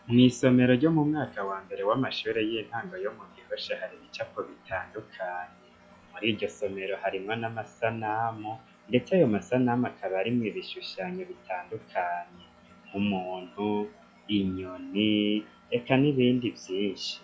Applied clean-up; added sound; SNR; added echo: classical method log-MMSE.